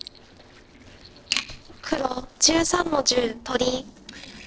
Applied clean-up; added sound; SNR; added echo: neural separator model SepFormer DNS4.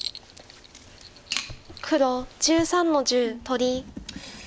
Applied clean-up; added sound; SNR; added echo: none; Writing; 16 dB; none.